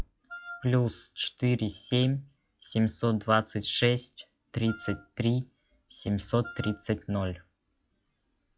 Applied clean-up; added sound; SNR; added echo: classical method log-MMSE.